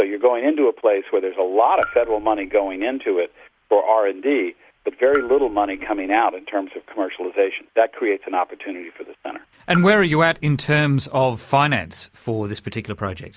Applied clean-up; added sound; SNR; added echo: none; Raindrop / Drip; 15 dB; none.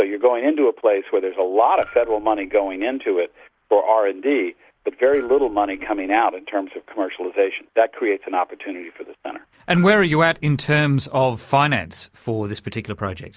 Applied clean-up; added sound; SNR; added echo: neural separator model SepFormer DNS4.